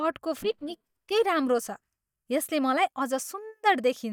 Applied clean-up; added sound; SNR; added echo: neural mask model DeepFilterNet 3.